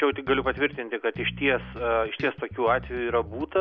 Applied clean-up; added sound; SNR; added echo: none; Bass guitar; 14 dB; none.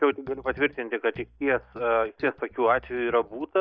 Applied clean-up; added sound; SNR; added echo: neural mask model DeepFilterNet 3.